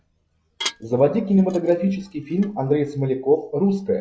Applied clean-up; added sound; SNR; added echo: classical method log-MMSE.